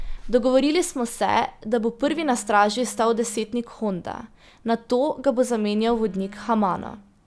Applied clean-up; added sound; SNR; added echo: none; Telephone; 16 dB; none.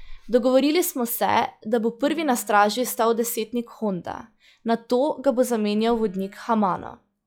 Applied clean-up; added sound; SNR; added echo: classical method log-MMSE.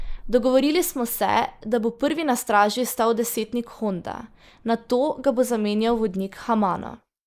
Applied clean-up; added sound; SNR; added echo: neural mask model Resemble Enhance denoiser.